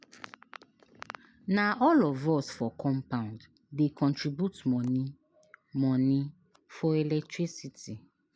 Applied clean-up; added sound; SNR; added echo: none; none; none; none.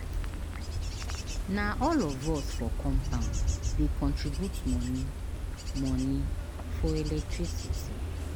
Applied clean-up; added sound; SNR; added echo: none; Wind / Bird / Insect; -3 dB; none.